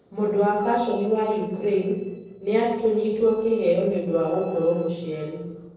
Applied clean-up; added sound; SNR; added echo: neural separator model SepFormer DNS4.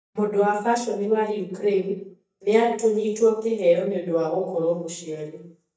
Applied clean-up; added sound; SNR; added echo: neural mask model DeepFilterNet 3.